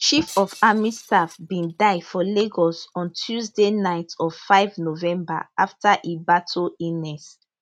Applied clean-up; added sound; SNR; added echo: neural mask model RNNoise.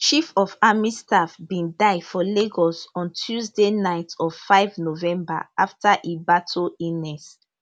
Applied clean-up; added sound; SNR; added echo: none; none; none; none.